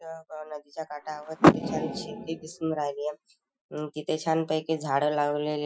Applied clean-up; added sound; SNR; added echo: classical method Wiener filter.